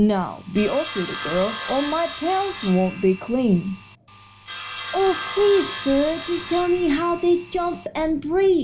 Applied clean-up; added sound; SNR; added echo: none; Sawing; 6 dB; none.